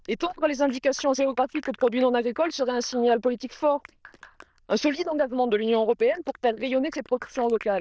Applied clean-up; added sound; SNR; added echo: neural diffusion model UNIVERSE++.